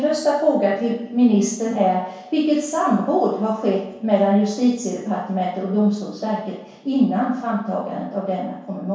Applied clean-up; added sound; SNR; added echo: none; none; none; reverberation time 0.6 s.